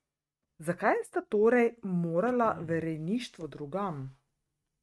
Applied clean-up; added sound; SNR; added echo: neural mask model RNNoise.